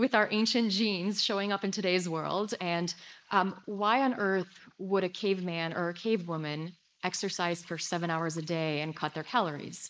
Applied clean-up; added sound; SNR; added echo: neural mask model Resemble Enhance denoiser.